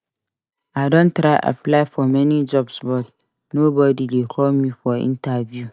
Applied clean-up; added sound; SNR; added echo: neural mask model DeepFilterNet 3.